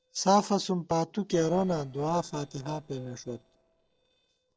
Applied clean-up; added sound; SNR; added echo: neural separator model SepFormer DNS4.